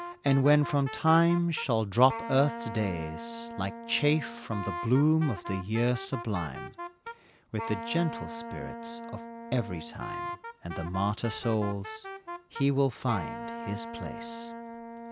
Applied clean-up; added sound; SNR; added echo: none; Wind instrument, woodwind instrument; 10 dB; none.